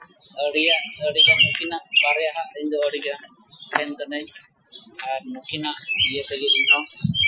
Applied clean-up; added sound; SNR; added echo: classical method Wiener filter.